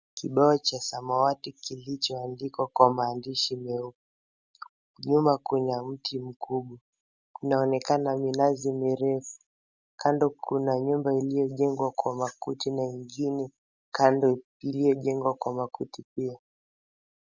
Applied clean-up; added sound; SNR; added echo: none; none; none; none.